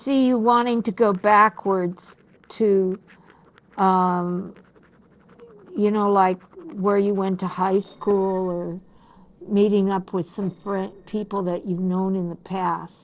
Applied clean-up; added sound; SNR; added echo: neural separator model SepFormer DNS4.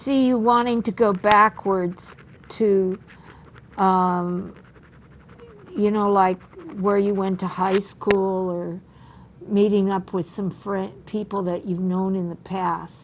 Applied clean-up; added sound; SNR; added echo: none; none; none; none.